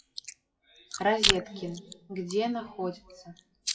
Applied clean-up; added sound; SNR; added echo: classical method WPE with log-MMSE.